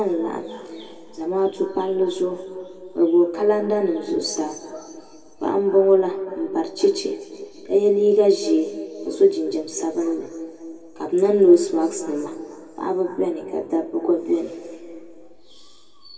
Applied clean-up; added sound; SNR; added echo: none; none; none; reverberation time 2.2 s.